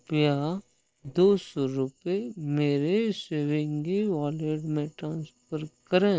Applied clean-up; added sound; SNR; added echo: neural separator model SepFormer DNS4.